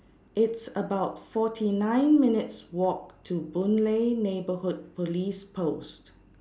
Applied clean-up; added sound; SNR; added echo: none; none; none; none.